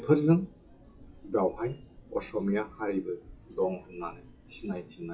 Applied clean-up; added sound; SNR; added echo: classical method WPE with log-MMSE.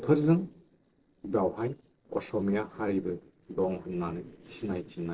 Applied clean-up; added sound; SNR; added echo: neural separator model SepFormer DNS4.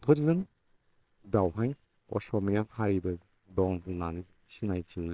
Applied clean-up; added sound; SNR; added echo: neural separator model SepFormer WHAMR!.